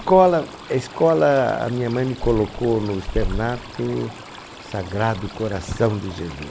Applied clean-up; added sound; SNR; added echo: none; Stream; 11 dB; none.